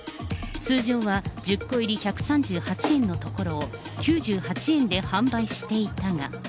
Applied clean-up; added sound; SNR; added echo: none; none; none; none.